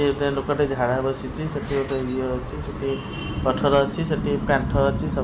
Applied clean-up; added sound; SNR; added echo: none; Shatter; 15 dB; none.